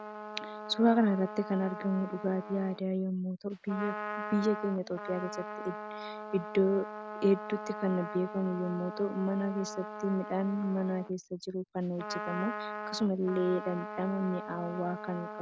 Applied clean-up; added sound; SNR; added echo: none; Trumpet; 9 dB; none.